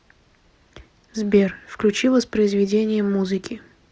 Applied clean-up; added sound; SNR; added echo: none; none; none; none.